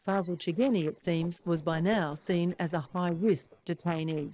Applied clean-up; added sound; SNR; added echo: neural separator model SepFormer DNS4.